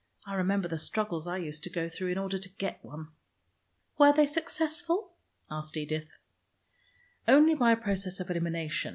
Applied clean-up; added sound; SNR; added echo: none; none; none; none.